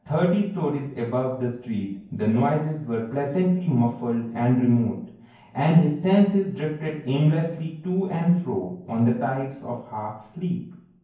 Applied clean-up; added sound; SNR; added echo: none; none; none; reverberation time 0.9 s.